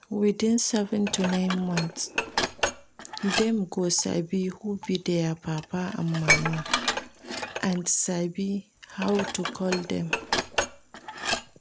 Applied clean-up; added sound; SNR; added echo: none; Dishes, pots, and pans; 4 dB; none.